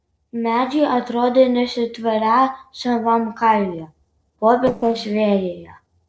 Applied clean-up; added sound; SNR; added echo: neural separator model SepFormer DNS4.